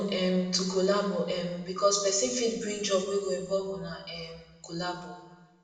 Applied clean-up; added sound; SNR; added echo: none; none; none; reverberation time 1.1 s.